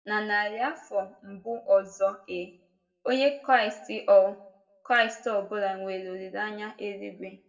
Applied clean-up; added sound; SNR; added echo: none; none; none; reverberation time 0.6 s.